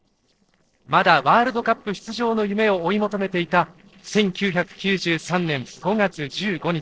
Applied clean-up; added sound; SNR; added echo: neural separator model SepFormer DNS4.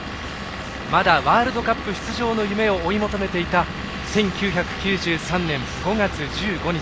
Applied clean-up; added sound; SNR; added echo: none; Engine / Vehicle; 12 dB; none.